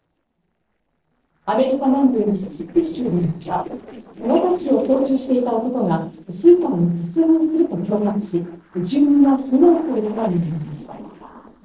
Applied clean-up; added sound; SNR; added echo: neural separator model SepFormer DNS4.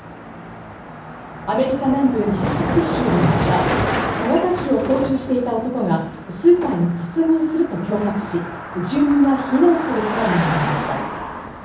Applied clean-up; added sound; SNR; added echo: none; Car passing by; 5 dB; reverberation time 0.7 s.